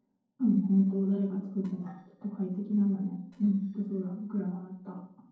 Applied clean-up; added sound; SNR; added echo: neural separator model SepFormer DNS4.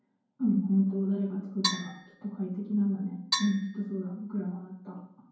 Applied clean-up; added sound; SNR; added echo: none; Percussion; 7 dB; reverberation time 0.9 s.